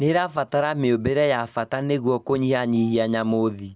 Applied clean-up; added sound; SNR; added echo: none; none; none; none.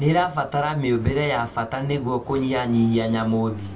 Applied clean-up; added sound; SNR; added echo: none; Fire; 19 dB; reverberation time 0.2 s.